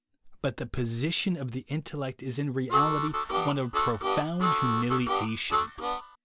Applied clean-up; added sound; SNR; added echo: none; Harmonica; -2 dB; none.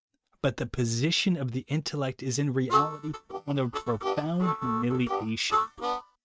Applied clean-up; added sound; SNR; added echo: neural mask model RNNoise.